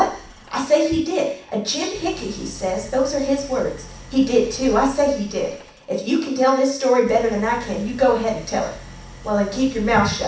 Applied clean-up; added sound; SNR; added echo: none; Idling; 19 dB; reverberation time 0.7 s.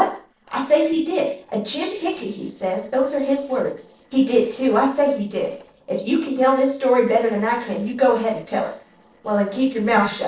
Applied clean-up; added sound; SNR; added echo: neural separator model SepFormer DNS4.